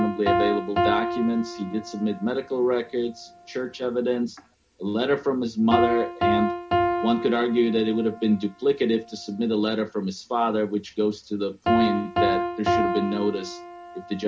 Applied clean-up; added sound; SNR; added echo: none; Piano; 3 dB; reverberation time 0.3 s.